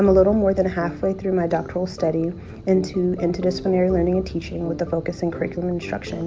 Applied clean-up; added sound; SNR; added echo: none; none; none; none.